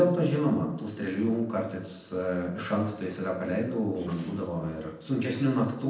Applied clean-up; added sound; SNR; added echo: neural separator model SepFormer DNS4.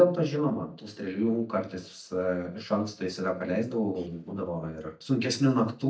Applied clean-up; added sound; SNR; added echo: neural mask model DeepFilterNet 3.